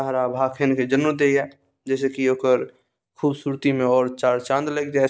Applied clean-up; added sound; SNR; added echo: none; none; none; none.